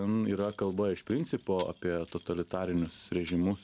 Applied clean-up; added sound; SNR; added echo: none; Keys jangling; 17 dB; none.